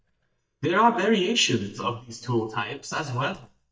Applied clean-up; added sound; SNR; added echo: neural mask model DeepFilterNet 3.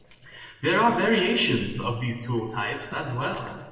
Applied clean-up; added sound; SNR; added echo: neural separator model SepFormer DNS4.